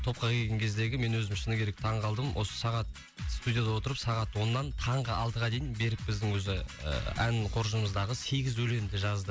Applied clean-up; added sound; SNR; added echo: none; none; none; none.